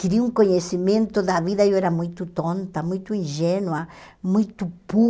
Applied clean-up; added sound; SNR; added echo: none; none; none; none.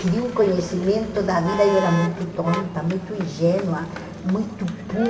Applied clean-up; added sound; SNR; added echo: none; Motor vehicle (road); 11 dB; reverberation time 2.7 s.